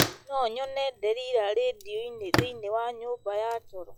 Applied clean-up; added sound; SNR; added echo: classical method log-MMSE.